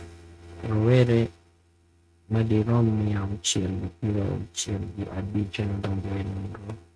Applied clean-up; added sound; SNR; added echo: neural mask model RNNoise.